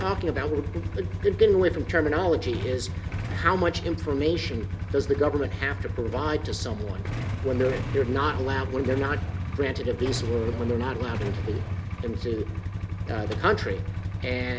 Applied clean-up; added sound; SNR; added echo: none; Idling / Engine starting / Motorcycle / Accelerating, revving, vroom; 3 dB; reverberation time 0.3 s.